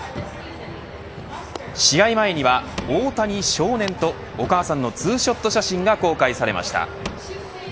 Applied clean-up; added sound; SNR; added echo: none; Drawer open or close / Wood; 20 dB; none.